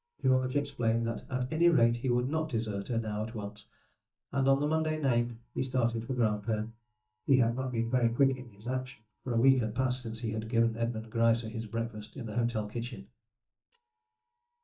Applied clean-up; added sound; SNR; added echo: neural mask model DeepFilterNet 3.